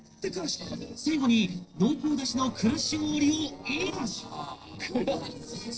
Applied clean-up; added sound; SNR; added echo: neural separator model SepFormer DNS4.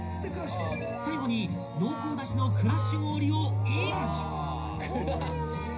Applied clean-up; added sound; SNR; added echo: none; Brass instrument; 15 dB; reverberation time 0.4 s.